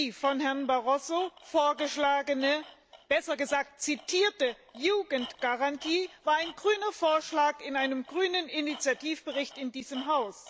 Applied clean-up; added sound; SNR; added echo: none; Tools; 20 dB; none.